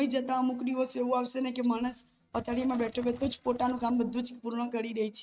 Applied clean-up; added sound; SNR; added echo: neural mask model RNNoise.